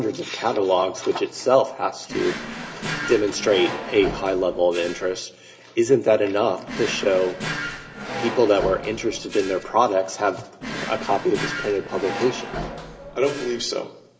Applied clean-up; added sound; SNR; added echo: none; Drawer open or close; 9 dB; reverberation time 1.4 s.